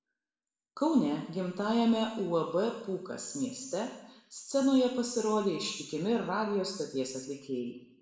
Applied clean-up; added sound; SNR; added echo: none; none; none; reverberation time 0.9 s.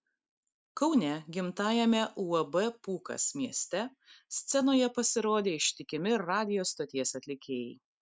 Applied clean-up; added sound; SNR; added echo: none; none; none; none.